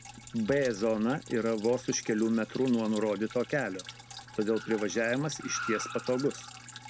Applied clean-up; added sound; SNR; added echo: none; Drip + Car; 14 dB; none.